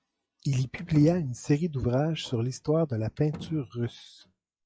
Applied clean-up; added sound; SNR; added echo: classical method log-MMSE.